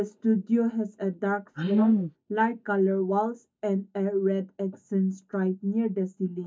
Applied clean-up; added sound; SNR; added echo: neural mask model DeepFilterNet 3.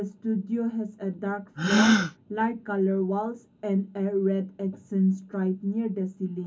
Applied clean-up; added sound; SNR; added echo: none; Gasp; 3 dB; reverberation time 0.4 s.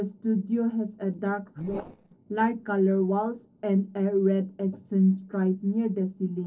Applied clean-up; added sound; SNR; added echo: neural separator model SepFormer DNS4.